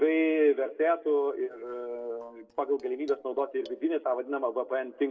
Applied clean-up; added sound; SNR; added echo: neural separator model SepFormer DNS4.